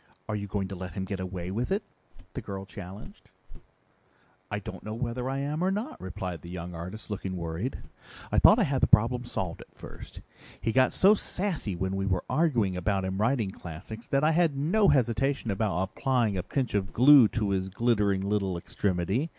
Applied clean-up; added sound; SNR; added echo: neural mask model Resemble Enhance denoiser.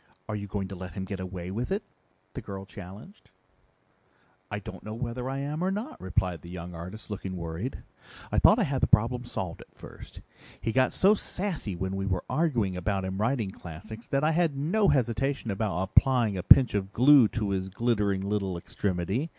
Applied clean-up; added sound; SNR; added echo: none; none; none; none.